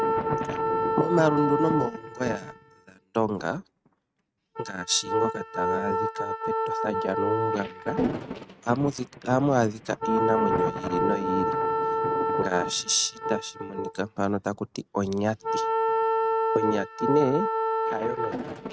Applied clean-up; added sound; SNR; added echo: neural mask model RNNoise.